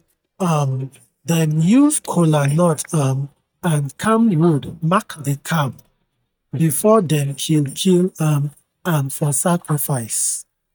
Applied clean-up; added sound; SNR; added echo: neural mask model DeepFilterNet 3.